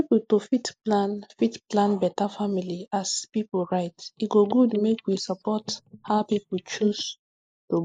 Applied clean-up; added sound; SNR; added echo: neural mask model Resemble Enhance denoiser.